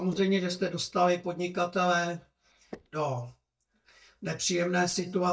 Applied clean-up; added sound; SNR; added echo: neural mask model DeepFilterNet 3.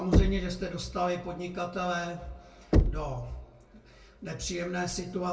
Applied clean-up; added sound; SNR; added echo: none; Knock; -2 dB; reverberation time 0.3 s.